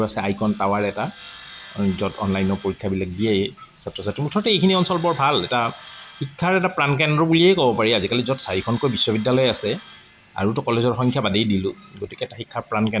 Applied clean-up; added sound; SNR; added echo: none; Sawing; 18 dB; none.